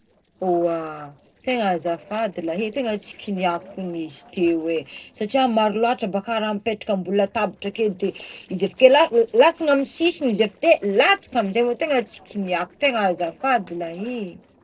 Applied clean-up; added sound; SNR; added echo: neural separator model SepFormer DNS4.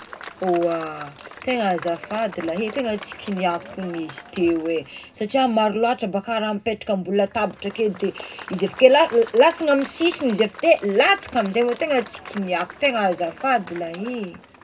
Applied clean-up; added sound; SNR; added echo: none; Applause / Crowd; 18 dB; reverberation time 0.2 s.